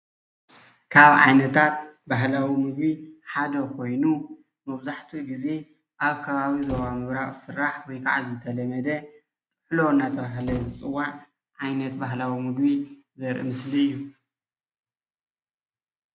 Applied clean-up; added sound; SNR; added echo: none; Slam; 12 dB; none.